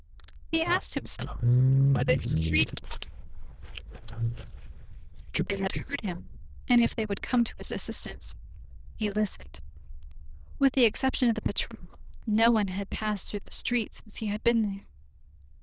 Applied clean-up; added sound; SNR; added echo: neural diffusion model UNIVERSE++.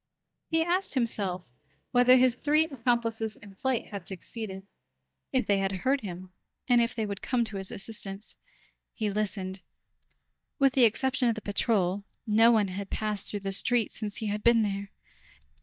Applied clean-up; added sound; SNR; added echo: neural mask model DeepFilterNet 3.